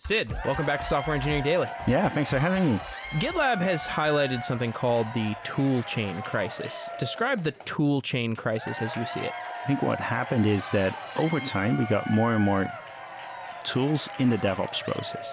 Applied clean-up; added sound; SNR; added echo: none; Applause / Crowd / Cheering; 11 dB; none.